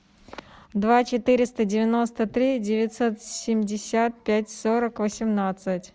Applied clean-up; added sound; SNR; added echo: none; none; none; none.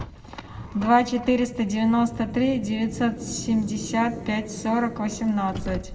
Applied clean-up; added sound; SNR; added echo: none; Car; 12 dB; reverberation time 1.2 s.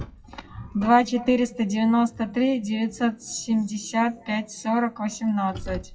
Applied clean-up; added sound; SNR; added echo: classical method WPE with log-MMSE.